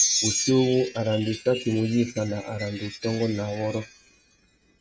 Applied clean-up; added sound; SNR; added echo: neural mask model RNNoise.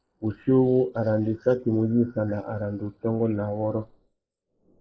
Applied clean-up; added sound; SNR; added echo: neural mask model Resemble Enhance denoiser.